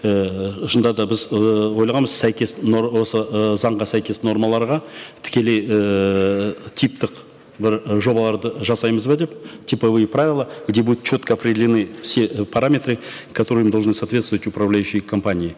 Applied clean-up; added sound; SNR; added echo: none; none; none; none.